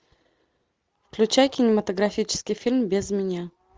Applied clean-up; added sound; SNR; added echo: none; none; none; none.